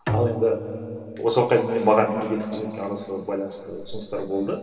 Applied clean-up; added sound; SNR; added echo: none; Bowed string instrument; 10 dB; reverberation time 2.6 s.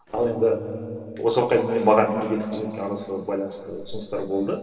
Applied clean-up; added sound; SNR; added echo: neural separator model SepFormer DNS4.